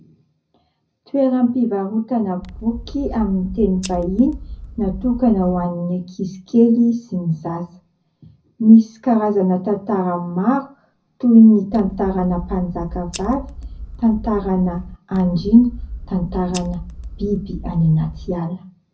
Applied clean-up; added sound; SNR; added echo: none; Scissors; 13 dB; reverberation time 0.4 s.